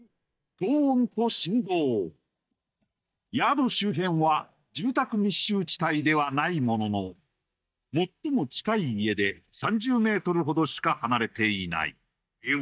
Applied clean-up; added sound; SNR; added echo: neural mask model DeepFilterNet 3.